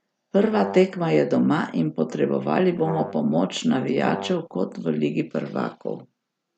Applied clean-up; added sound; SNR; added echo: none; Brass instrument; 10 dB; none.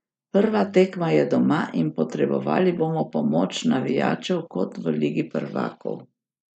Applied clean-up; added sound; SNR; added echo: neural mask model Resemble Enhance denoiser.